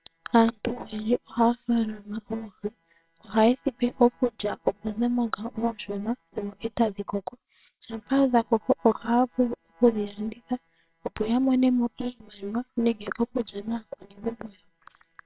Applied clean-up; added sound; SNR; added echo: neural separator model SepFormer WHAMR!.